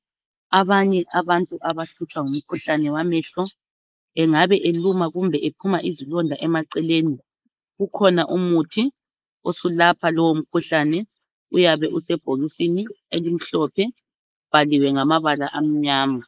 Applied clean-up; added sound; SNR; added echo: neural mask model Resemble Enhance denoiser.